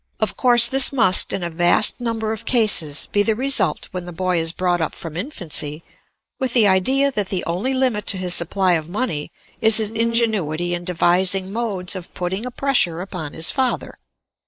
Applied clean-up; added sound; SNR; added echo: neural mask model Resemble Enhance denoiser.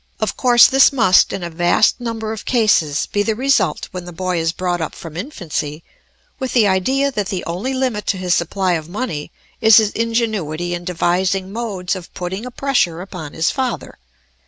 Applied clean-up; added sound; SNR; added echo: none; none; none; none.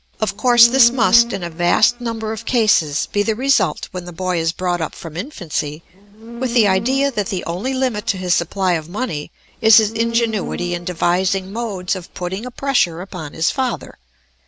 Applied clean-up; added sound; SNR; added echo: none; Insect; 13 dB; none.